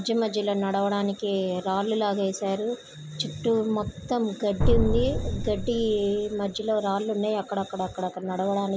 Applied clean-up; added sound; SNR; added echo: none; Drum; 1 dB; none.